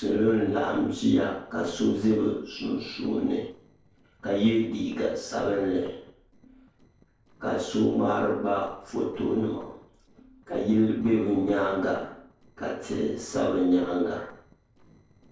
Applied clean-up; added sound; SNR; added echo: neural separator model SepFormer DNS4.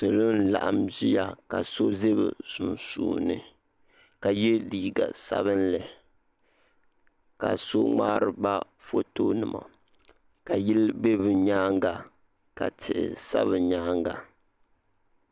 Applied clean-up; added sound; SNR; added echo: none; none; none; none.